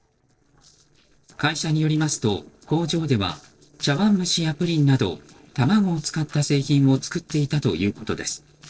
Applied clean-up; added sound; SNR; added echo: neural separator model SepFormer DNS4.